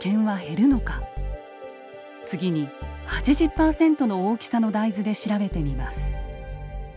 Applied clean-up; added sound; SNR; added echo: none; none; none; none.